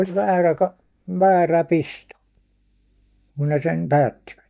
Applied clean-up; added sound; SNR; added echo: neural mask model DeepFilterNet 3.